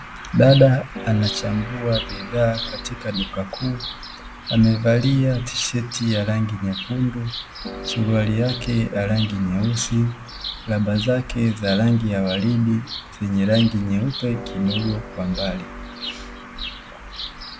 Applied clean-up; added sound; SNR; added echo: none; Harp + Bird vocalization, bird call, bird song; 11 dB; none.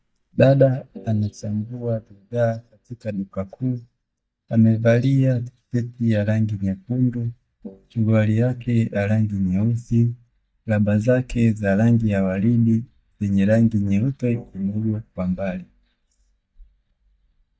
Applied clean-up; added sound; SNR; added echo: neural mask model DeepFilterNet 3.